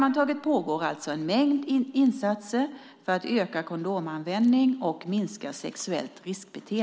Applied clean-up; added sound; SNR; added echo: none; none; none; none.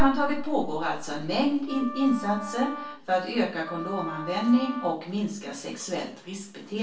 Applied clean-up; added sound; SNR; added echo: none; Wind instrument, woodwind instrument; 11 dB; reverberation time 0.3 s.